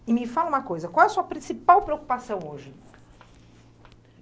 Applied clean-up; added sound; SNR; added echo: none; none; none; none.